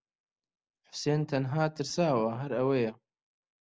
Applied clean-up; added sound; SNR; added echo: none; none; none; none.